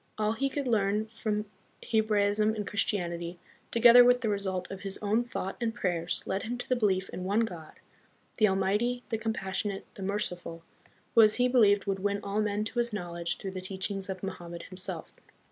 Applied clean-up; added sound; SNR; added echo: none; none; none; none.